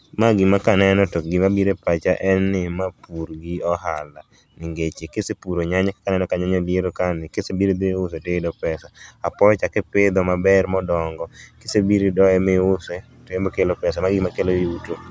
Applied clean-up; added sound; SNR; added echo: none; none; none; none.